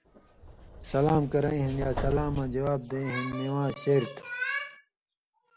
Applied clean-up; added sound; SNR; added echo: none; Subway, metro, underground; 9 dB; none.